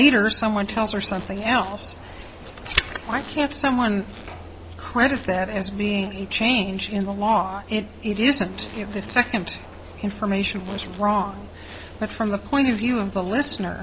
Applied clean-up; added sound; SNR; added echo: none; Insect; 17 dB; none.